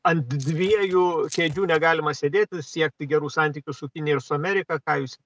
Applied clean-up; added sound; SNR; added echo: neural mask model RNNoise.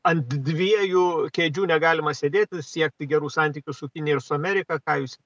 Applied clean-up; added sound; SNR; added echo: none; none; none; none.